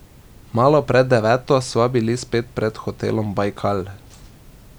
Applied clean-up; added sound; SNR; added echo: none; none; none; none.